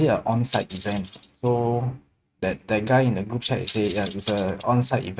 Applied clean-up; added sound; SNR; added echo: neural mask model RNNoise.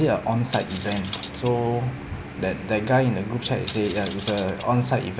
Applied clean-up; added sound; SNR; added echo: none; Coin (dropping); 13 dB; none.